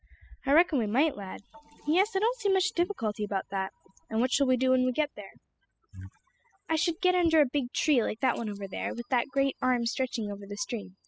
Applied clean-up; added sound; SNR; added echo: classical method spectral subtraction.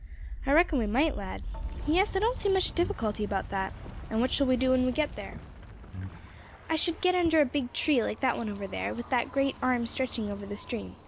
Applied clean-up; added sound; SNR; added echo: none; Wind + Breathing; 11 dB; none.